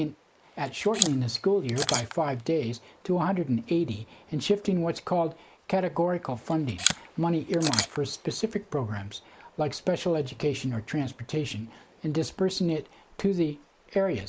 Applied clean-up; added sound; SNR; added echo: neural mask model Resemble Enhance denoiser.